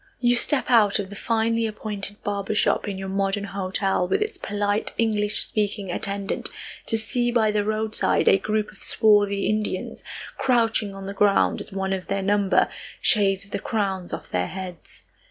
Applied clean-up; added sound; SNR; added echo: none; none; none; none.